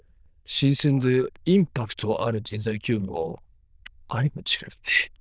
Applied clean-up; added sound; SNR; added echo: neural diffusion model UNIVERSE++.